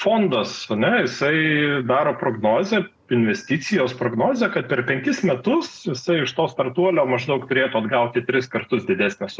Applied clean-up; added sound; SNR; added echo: none; none; none; none.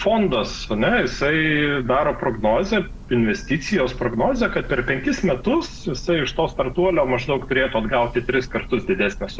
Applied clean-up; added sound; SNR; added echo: none; Church bell; 14 dB; none.